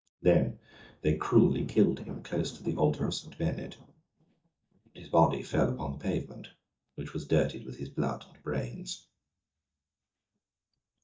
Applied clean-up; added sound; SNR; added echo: neural mask model DeepFilterNet 3.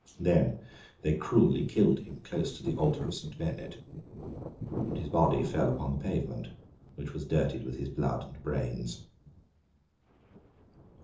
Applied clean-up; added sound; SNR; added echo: neural separator model SepFormer DNS4.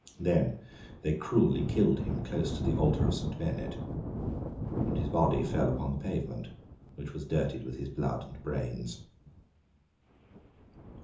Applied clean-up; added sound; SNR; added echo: none; Thunder; 5 dB; reverberation time 0.6 s.